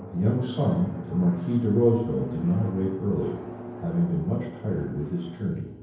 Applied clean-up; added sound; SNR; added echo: none; Drum; 13 dB; reverberation time 0.9 s.